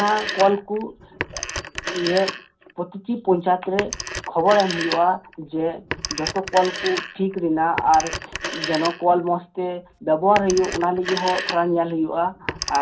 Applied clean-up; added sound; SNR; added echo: none; Telephone; 9 dB; reverberation time 0.3 s.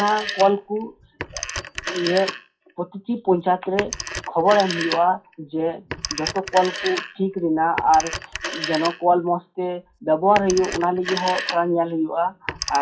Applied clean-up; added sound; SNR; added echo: classical method WPE with log-MMSE.